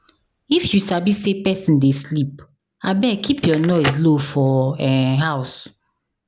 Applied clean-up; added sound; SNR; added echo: none; Crackle; 17 dB; none.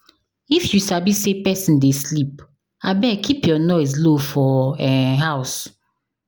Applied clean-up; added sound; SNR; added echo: none; none; none; none.